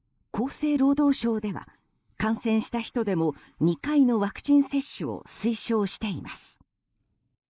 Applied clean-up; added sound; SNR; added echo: neural mask model Resemble Enhance denoiser.